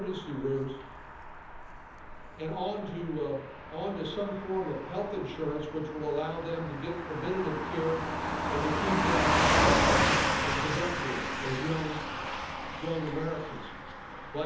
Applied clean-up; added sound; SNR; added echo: none; Car passing by / Truck; -3 dB; reverberation time 1.3 s.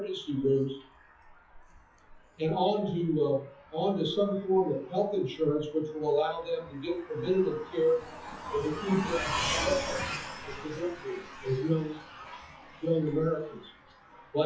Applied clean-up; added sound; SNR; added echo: classical method WPE with log-MMSE.